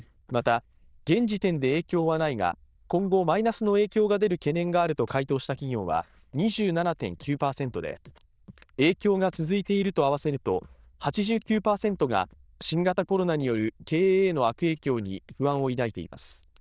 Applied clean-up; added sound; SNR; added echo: neural diffusion model UNIVERSE++.